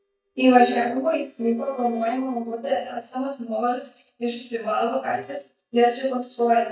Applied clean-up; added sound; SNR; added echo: neural mask model DeepFilterNet 3.